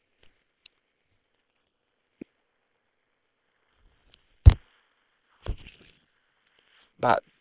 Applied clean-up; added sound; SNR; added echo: neural separator model SepFormer WHAM!.